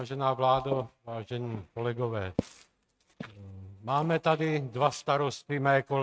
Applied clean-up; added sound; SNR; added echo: neural mask model RNNoise.